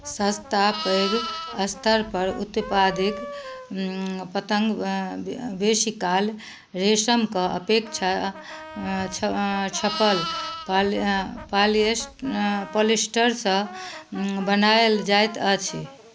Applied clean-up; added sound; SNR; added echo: none; Livestock, farm animals, working animals + Brass instrument; 13 dB; none.